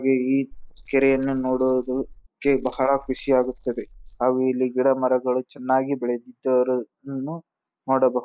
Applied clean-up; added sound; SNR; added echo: neural mask model Resemble Enhance denoiser.